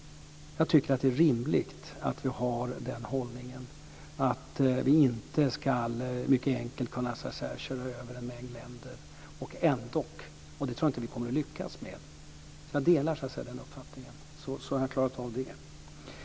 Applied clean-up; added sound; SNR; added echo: none; none; none; none.